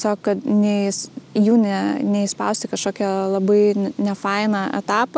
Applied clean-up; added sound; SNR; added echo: none; none; none; none.